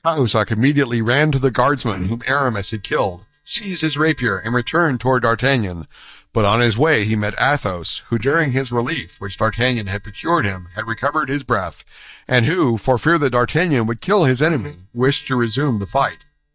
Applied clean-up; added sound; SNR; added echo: neural mask model DeepFilterNet 3.